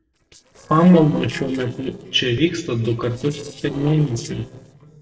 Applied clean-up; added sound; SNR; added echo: neural separator model SepFormer DNS4.